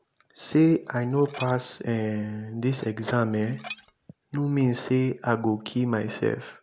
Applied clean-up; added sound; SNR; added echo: none; Dishes, pots, and pans; 18 dB; none.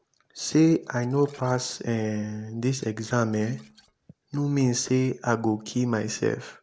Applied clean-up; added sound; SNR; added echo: neural separator model SepFormer DNS4.